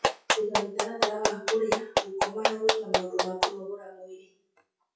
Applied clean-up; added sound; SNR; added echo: classical method WPE with log-MMSE.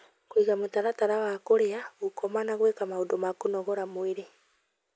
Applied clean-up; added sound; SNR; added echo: none; none; none; none.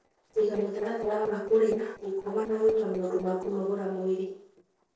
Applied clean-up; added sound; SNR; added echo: neural separator model SepFormer DNS4.